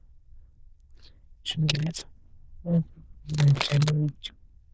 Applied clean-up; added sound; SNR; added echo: neural diffusion model UNIVERSE++.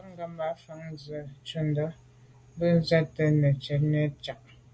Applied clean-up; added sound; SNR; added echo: none; none; none; none.